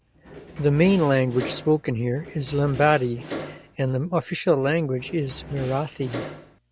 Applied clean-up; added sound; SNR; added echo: none; Door; 14 dB; none.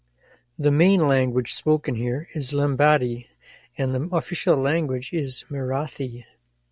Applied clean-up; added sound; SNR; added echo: none; none; none; none.